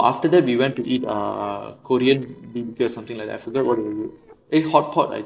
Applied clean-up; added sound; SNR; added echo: neural separator model SepFormer DNS4.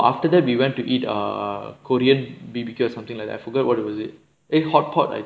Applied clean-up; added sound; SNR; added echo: none; none; none; none.